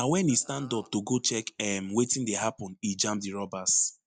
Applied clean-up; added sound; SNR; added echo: neural mask model DeepFilterNet 3.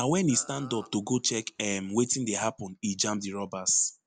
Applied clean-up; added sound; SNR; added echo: none; Burping, eructation; 19 dB; none.